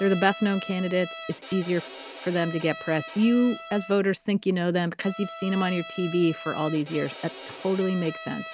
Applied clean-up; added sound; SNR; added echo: none; Bowed string instrument; 14 dB; none.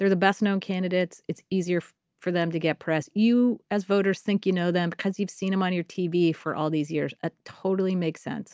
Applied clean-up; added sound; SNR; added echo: none; none; none; none.